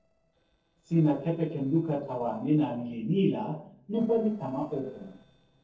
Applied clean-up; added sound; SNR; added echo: neural separator model SepFormer DNS4.